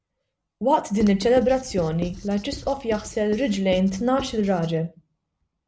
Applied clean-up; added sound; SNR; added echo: none; Writing; 14 dB; none.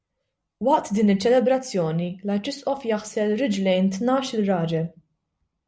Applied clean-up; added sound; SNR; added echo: none; none; none; none.